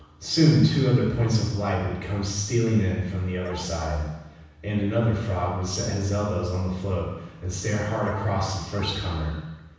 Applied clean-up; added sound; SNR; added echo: none; Bark; 16 dB; reverberation time 1.1 s.